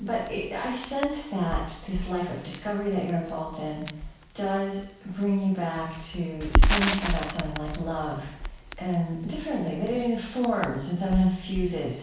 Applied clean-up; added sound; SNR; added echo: none; Crackle; 2 dB; reverberation time 0.7 s.